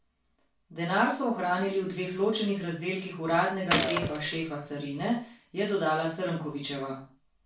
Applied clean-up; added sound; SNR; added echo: none; Gunshot, gunfire; 1 dB; reverberation time 0.3 s.